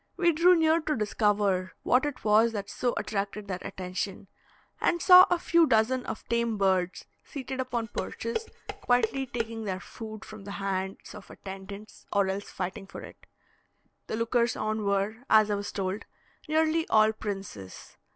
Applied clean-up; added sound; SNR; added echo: none; Dishes, pots, and pans; 7 dB; none.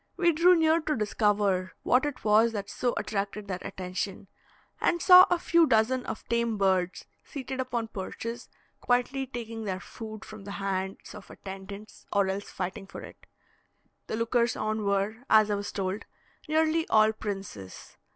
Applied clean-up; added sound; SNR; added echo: none; none; none; none.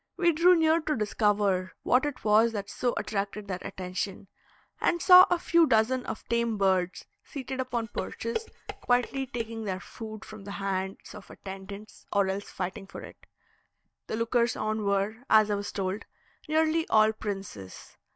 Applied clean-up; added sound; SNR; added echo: neural mask model DeepFilterNet 3.